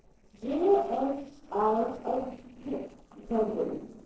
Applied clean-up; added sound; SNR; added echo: neural separator model SepFormer DNS4.